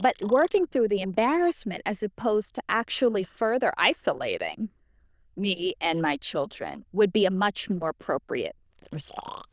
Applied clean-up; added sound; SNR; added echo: neural diffusion model UNIVERSE++.